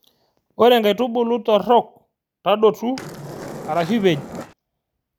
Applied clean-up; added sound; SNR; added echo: none; Skateboard; 13 dB; none.